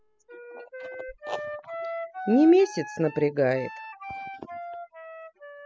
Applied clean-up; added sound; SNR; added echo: classical method spectral subtraction.